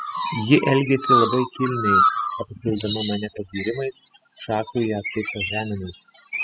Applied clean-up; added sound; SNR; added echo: classical method spectral subtraction.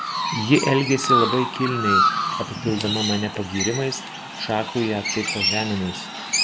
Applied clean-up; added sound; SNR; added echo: none; Chirp, tweet; 1 dB; none.